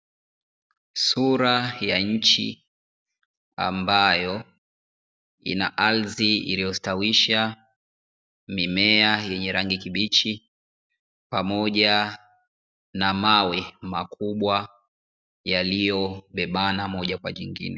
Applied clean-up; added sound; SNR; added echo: none; none; none; none.